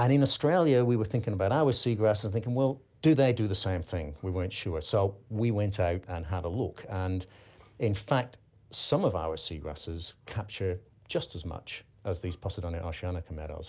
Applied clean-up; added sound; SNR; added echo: none; none; none; none.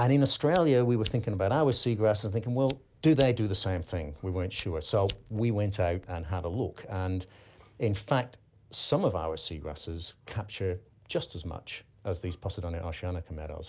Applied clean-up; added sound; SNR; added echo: none; Fire; 14 dB; none.